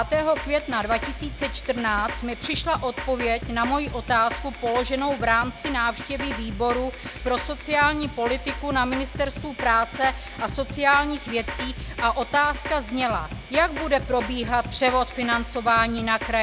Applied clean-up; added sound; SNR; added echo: none; Drum kit; 9 dB; none.